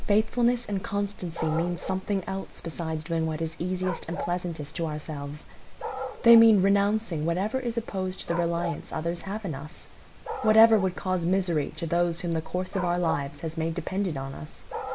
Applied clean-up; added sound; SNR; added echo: none; Bark; 14 dB; none.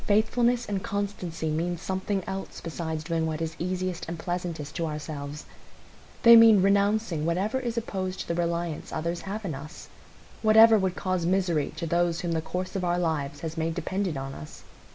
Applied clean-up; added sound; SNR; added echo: none; none; none; none.